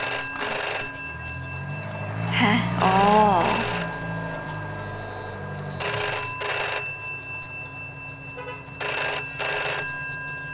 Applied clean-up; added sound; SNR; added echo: none; Telephone + Accelerating, revving, vroom / Truck; 0 dB; none.